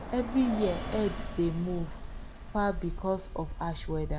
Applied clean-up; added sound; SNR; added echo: none; Bus; 5 dB; none.